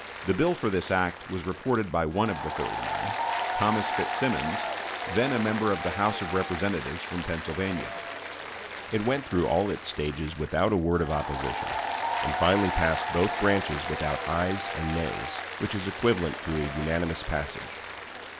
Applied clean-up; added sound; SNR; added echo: none; Applause; 5 dB; none.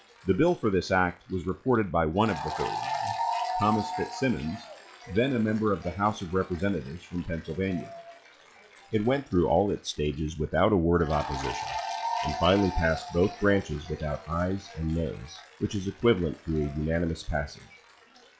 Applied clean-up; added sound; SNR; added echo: classical method log-MMSE.